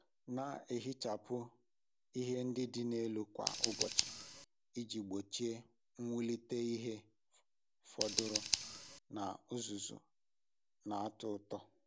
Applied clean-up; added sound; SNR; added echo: none; Scissors; -2 dB; none.